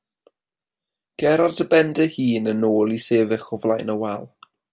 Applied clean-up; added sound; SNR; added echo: none; none; none; none.